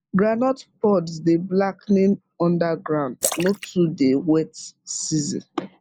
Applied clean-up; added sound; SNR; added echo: neural mask model Resemble Enhance denoiser.